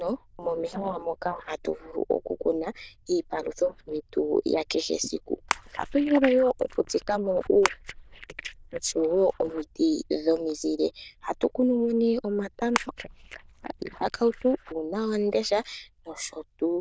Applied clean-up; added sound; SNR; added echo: neural diffusion model UNIVERSE++.